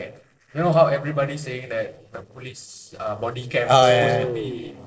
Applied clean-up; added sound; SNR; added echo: neural separator model SepFormer DNS4.